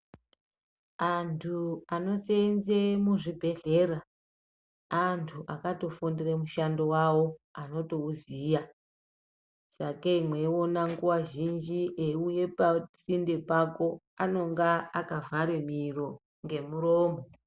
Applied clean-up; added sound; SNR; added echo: none; none; none; none.